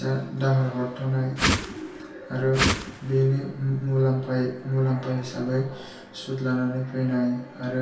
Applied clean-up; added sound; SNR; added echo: none; Whoosh, swoosh, swish; 0 dB; reverberation time 0.3 s.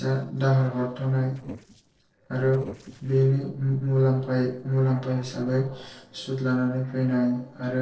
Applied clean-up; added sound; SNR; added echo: neural separator model SepFormer DNS4.